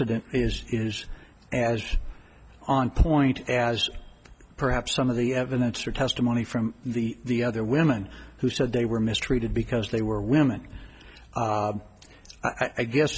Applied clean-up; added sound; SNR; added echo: none; none; none; none.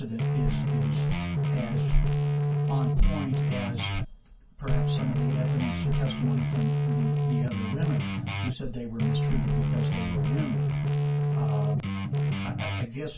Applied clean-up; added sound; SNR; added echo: none; Guitar; -5 dB; reverberation time 0.2 s.